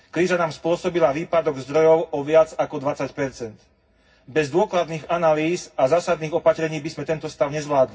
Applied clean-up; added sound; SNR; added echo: none; none; none; reverberation time 0.4 s.